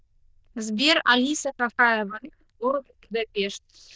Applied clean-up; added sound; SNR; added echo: neural diffusion model UNIVERSE++.